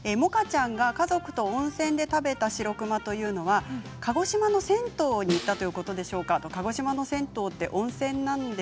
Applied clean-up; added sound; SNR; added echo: none; Snare drum; 11 dB; none.